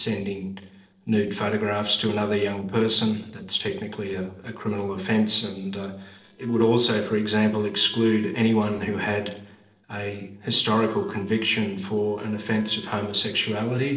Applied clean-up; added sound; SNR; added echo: neural separator model SepFormer DNS4.